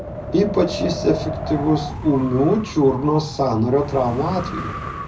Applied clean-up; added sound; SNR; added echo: none; Wind; 8 dB; reverberation time 0.4 s.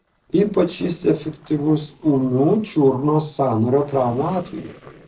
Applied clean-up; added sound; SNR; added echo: neural separator model SepFormer DNS4.